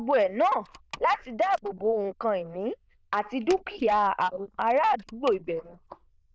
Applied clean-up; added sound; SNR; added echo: neural diffusion model UNIVERSE++.